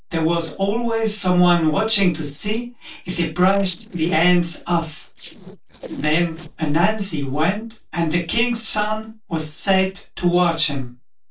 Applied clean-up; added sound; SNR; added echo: neural separator model SepFormer DNS4.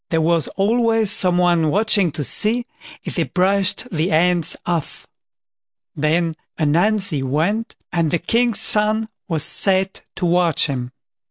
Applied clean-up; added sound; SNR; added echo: none; none; none; none.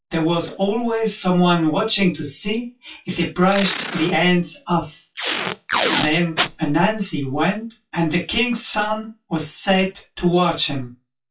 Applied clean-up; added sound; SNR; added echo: classical method WPE with log-MMSE.